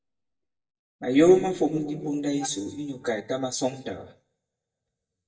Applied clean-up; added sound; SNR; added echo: neural mask model DeepFilterNet 3.